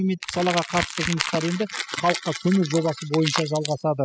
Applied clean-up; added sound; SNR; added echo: classical method spectral subtraction.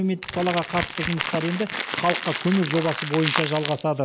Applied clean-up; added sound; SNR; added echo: none; Crackle; 4 dB; none.